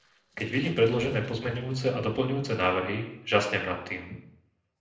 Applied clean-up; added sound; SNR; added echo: neural separator model SepFormer DNS4.